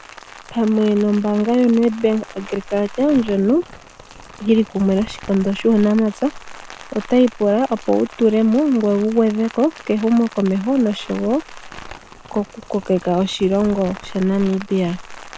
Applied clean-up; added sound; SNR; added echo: none; Rain; 18 dB; none.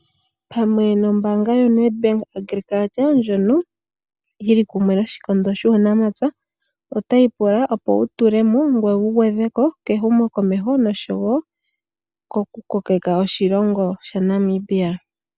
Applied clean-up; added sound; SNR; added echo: none; none; none; none.